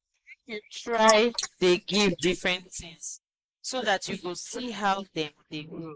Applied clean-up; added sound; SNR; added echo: neural mask model Resemble Enhance denoiser.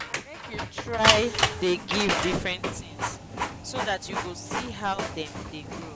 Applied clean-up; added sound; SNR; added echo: none; Printer; -1 dB; none.